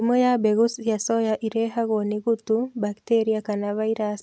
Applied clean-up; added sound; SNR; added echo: none; none; none; none.